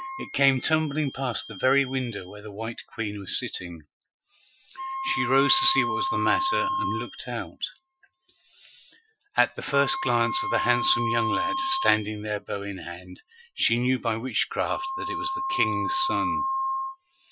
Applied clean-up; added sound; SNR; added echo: classical method Wiener filter.